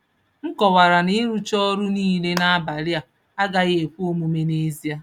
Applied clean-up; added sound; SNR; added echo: none; Clapping; 17 dB; none.